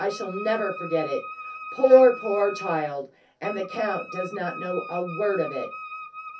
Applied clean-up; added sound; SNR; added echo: none; Wind instrument, woodwind instrument; 12 dB; reverberation time 0.3 s.